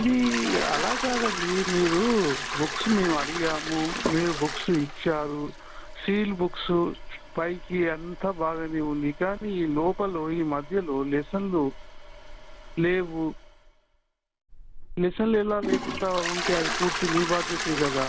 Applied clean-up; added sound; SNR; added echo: none; Toilet flush; 6 dB; none.